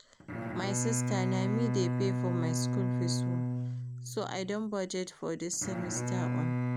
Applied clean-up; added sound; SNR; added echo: none; Bowed string instrument; -3 dB; none.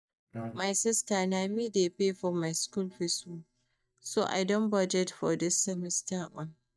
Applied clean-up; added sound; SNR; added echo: neural mask model DeepFilterNet 3.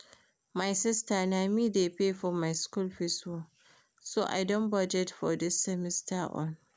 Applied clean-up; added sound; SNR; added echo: none; none; none; none.